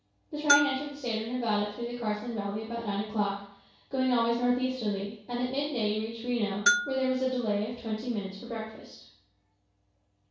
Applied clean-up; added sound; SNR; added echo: none; Bell; 3 dB; reverberation time 0.6 s.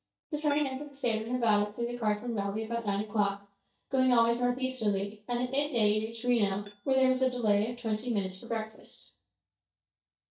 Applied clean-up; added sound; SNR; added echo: neural mask model DeepFilterNet 3.